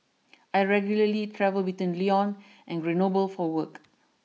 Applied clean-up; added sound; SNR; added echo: none; none; none; none.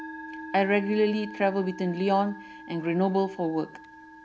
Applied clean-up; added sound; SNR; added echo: none; Musical instrument; 15 dB; none.